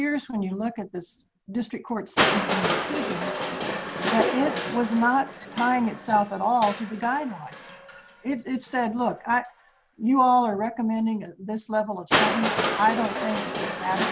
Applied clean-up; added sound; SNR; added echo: none; Crushing; 4 dB; none.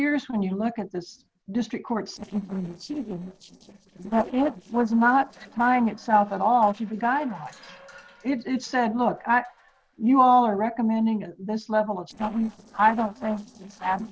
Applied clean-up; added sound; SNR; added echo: neural separator model SepFormer DNS4.